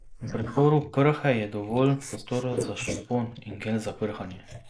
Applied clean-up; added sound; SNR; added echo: neural mask model Resemble Enhance denoiser.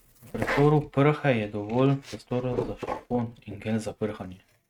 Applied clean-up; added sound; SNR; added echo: neural mask model RNNoise.